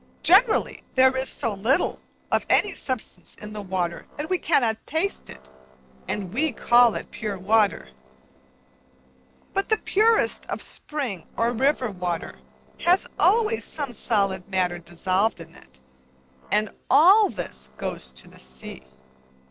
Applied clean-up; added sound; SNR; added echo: neural separator model SepFormer DNS4.